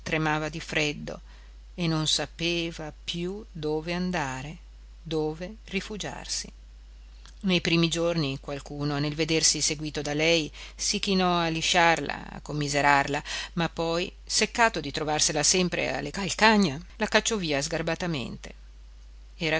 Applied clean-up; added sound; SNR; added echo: none; none; none; none.